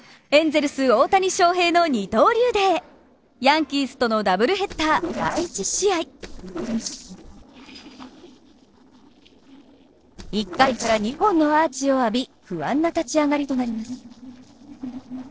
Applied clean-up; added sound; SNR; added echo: neural separator model SepFormer DNS4.